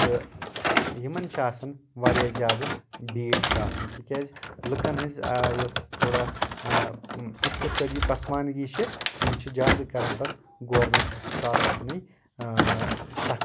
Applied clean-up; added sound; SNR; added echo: none; Thump, thud; -2 dB; none.